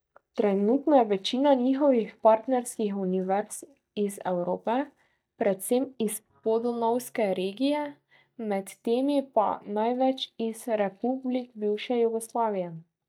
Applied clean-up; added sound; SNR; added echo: neural mask model DeepFilterNet 3.